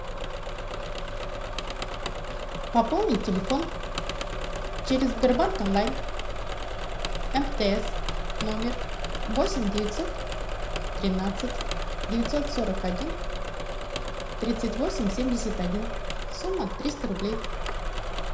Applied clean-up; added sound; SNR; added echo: none; Engine / Mechanisms; 0 dB; reverberation time 0.4 s.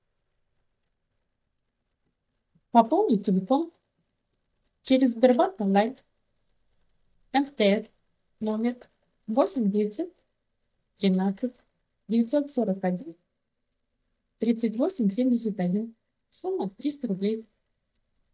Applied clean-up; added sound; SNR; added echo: neural mask model DeepFilterNet 3.